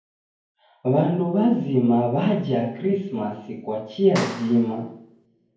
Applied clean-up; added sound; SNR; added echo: none; Clapping; 13 dB; reverberation time 0.9 s.